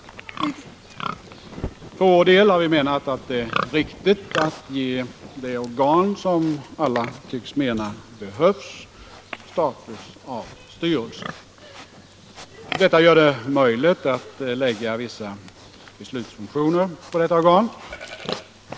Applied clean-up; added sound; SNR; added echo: none; Livestock, farm animals, working animals; 14 dB; none.